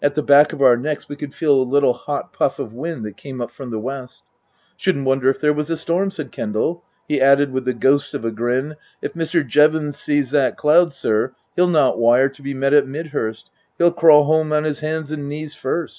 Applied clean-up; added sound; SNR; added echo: none; none; none; none.